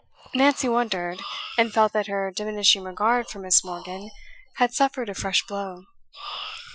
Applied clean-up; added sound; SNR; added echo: classical method Wiener filter.